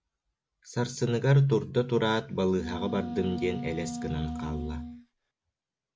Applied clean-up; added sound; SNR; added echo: none; Wind instrument, woodwind instrument; 9 dB; none.